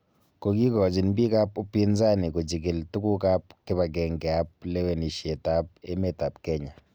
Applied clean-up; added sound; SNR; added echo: none; none; none; none.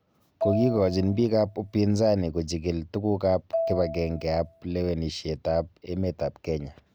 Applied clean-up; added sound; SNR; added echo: none; Marimba, xylophone; 9 dB; none.